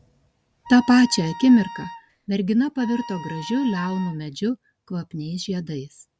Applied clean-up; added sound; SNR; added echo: none; Wind instrument, woodwind instrument; 15 dB; none.